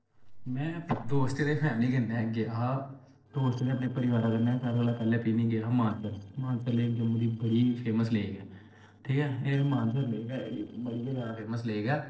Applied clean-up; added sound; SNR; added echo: neural separator model SepFormer DNS4.